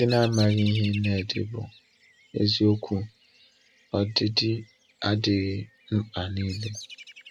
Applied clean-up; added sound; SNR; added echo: none; Bird vocalization, bird call, bird song; 17 dB; none.